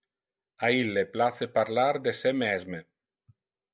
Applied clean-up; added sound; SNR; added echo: none; none; none; none.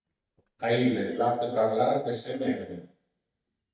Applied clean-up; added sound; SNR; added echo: neural mask model DeepFilterNet 3.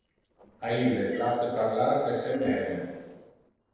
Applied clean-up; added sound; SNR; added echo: neural separator model SepFormer DNS4.